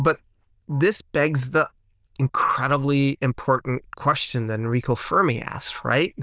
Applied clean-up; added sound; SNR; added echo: neural diffusion model UNIVERSE++.